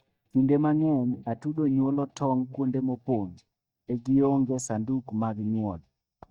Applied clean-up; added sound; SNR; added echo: neural mask model DeepFilterNet 3.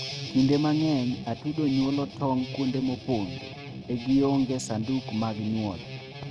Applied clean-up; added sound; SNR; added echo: neural mask model RNNoise.